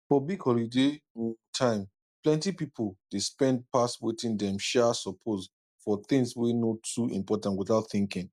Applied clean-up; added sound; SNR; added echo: none; none; none; none.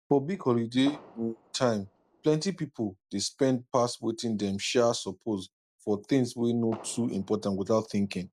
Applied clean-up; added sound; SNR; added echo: none; Fireworks; 20 dB; none.